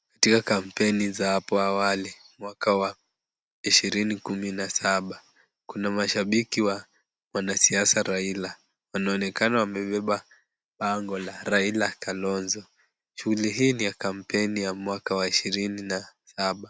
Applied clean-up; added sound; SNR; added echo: none; none; none; none.